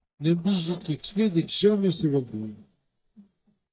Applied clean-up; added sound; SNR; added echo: neural mask model DeepFilterNet 3.